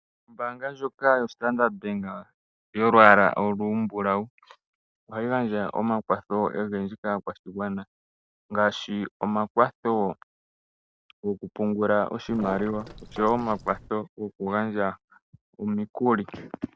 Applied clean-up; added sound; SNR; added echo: neural separator model SepFormer DNS4.